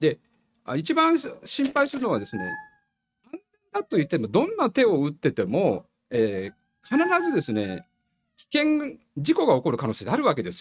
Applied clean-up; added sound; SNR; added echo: neural mask model RNNoise.